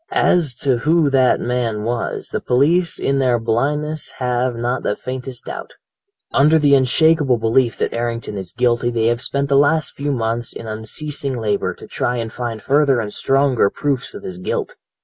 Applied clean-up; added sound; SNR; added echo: none; none; none; none.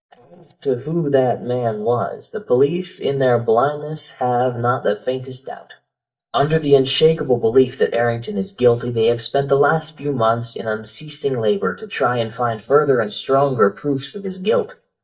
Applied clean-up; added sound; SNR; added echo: neural mask model DeepFilterNet 3.